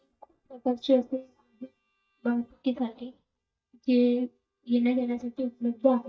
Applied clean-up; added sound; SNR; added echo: neural mask model DeepFilterNet 3.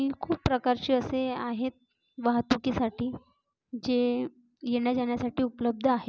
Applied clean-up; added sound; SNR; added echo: none; none; none; none.